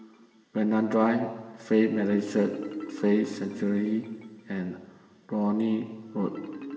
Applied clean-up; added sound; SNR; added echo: none; Marimba, xylophone; 15 dB; reverberation time 3.0 s.